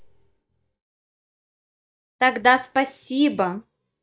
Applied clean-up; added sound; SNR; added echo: neural mask model DeepFilterNet 3.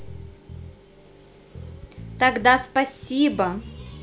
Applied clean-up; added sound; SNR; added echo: none; Bass guitar; 16 dB; none.